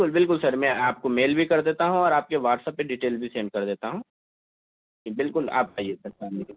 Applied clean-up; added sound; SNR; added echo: none; none; none; none.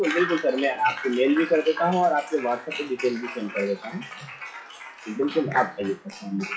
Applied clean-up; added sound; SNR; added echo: classical method WPE with log-MMSE.